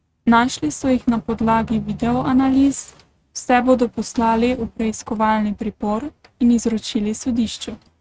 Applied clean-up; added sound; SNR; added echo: neural mask model RNNoise.